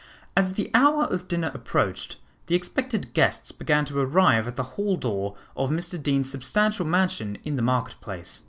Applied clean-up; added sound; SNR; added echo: none; none; none; none.